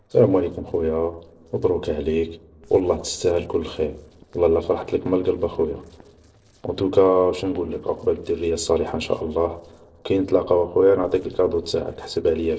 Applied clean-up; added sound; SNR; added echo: neural separator model SepFormer DNS4.